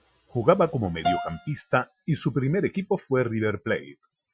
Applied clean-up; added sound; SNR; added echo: classical method Wiener filter.